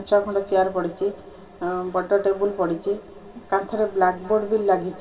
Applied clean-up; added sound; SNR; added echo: none; none; none; reverberation time 2.6 s.